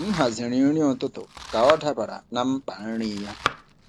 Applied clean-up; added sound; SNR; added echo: none; Domestic sounds, home sounds; 11 dB; none.